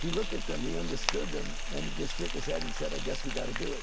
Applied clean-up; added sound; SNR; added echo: none; Frying (food); 8 dB; none.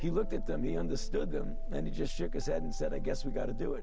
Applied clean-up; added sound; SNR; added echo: none; none; none; none.